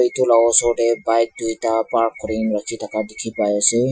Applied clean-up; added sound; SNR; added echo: classical method Wiener filter.